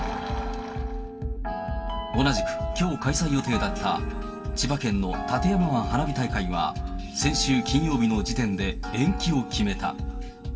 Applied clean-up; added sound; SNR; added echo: none; none; none; reverberation time 2.0 s.